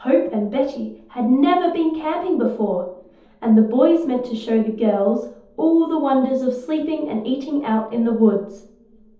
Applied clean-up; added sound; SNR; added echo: none; none; none; reverberation time 0.6 s.